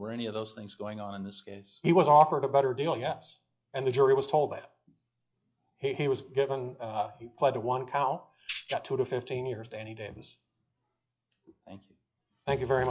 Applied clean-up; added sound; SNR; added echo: classical method log-MMSE.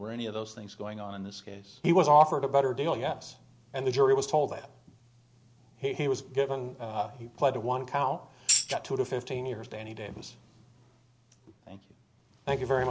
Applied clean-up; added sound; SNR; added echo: none; Tambourine; -1 dB; none.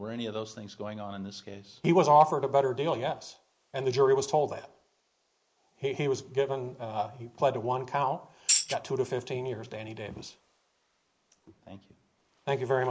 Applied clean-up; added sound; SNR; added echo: neural mask model Resemble Enhance denoiser.